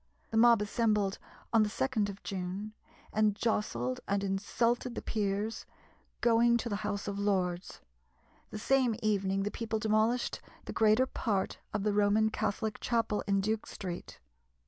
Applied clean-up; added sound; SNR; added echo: none; none; none; none.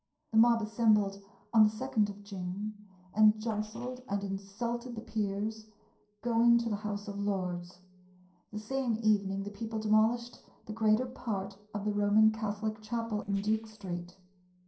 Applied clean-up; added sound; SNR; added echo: neural separator model SepFormer DNS4.